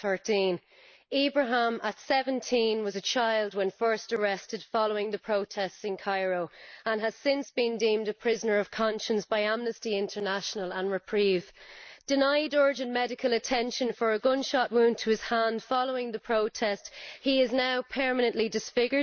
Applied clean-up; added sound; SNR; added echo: neural mask model Resemble Enhance denoiser.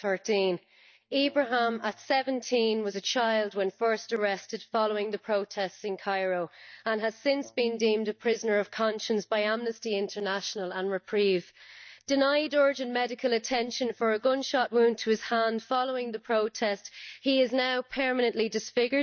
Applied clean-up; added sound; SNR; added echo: neural mask model DeepFilterNet 3.